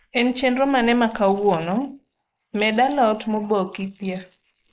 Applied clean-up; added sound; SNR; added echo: neural mask model Resemble Enhance denoiser.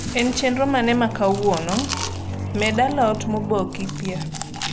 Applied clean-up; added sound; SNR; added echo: none; Chewing, mastication; 11 dB; none.